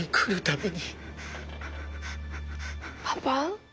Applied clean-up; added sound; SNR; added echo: none; none; none; none.